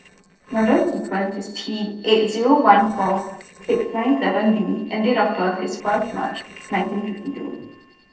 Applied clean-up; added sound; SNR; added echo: neural separator model SepFormer DNS4.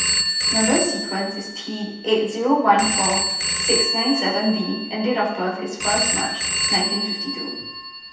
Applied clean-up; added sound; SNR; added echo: none; Telephone; 0 dB; reverberation time 0.9 s.